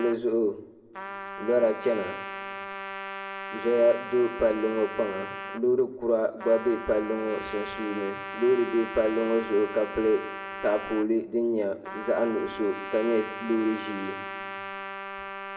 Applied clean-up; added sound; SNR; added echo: none; Trumpet; 10 dB; reverberation time 1.1 s.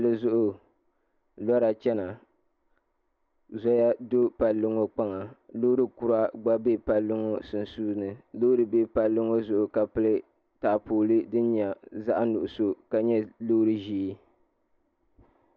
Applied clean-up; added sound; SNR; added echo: none; none; none; none.